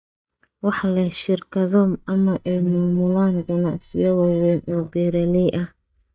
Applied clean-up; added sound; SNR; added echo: neural mask model DeepFilterNet 3.